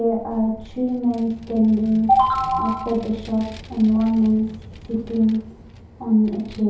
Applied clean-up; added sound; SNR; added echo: none; Vehicle; 19 dB; reverberation time 2.8 s.